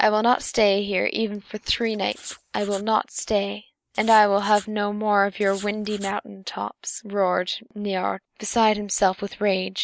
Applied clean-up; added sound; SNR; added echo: neural mask model Resemble Enhance denoiser.